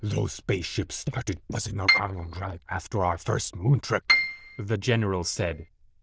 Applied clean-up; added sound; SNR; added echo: neural diffusion model UNIVERSE++.